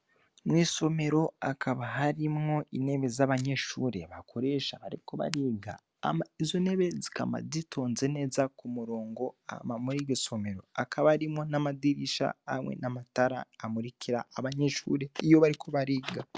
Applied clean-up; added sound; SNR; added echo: none; none; none; none.